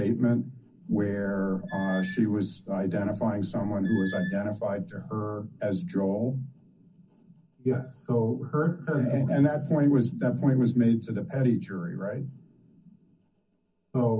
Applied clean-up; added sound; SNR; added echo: none; Squeak / Screech; 17 dB; reverberation time 0.4 s.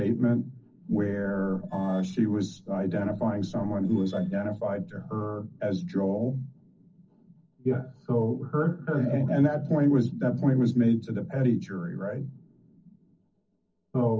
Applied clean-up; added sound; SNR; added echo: neural separator model SepFormer DNS4.